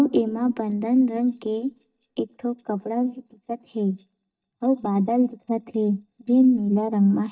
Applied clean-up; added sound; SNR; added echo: neural mask model DeepFilterNet 3.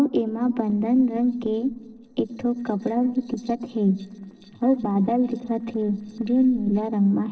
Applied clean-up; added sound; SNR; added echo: neural separator model SepFormer DNS4.